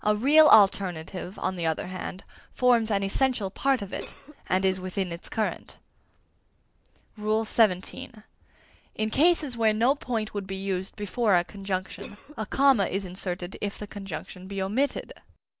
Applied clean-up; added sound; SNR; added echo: neural separator model SepFormer DNS4.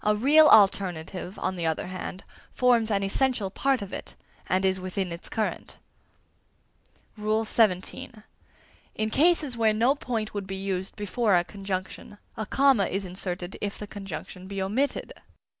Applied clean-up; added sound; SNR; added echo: none; none; none; none.